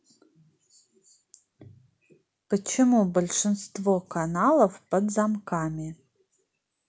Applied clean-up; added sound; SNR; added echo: none; none; none; none.